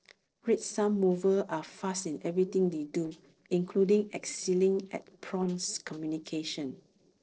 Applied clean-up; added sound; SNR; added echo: neural separator model SepFormer DNS4.